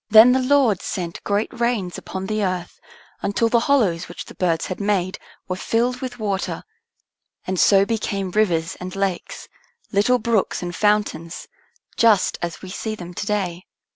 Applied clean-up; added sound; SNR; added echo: none; none; none; none.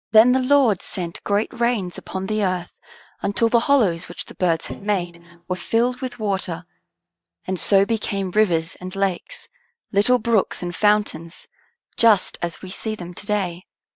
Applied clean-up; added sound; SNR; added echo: neural mask model DeepFilterNet 3.